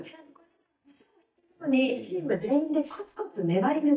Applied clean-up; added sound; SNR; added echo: neural mask model DeepFilterNet 3.